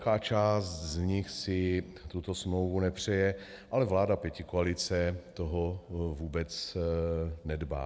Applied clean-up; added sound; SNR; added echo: none; none; none; none.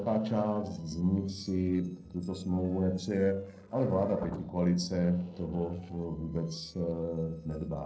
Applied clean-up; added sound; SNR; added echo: neural separator model SepFormer DNS4.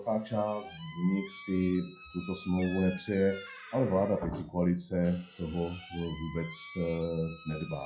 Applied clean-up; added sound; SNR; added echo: classical method WPE with log-MMSE.